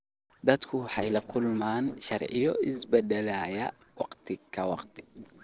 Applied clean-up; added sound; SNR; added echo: neural separator model SepFormer DNS4.